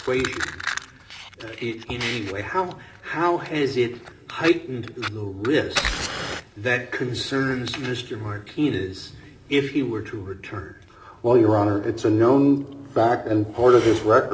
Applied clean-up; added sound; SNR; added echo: none; Fire; 13 dB; reverberation time 2.7 s.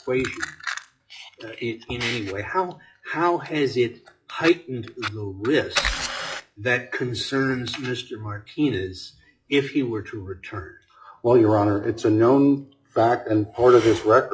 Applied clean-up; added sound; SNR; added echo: classical method WPE with log-MMSE.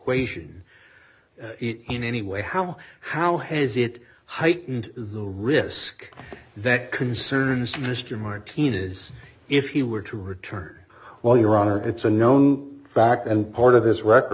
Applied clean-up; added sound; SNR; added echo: none; none; none; none.